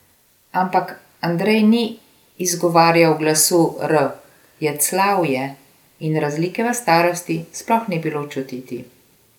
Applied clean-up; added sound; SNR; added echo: none; none; none; none.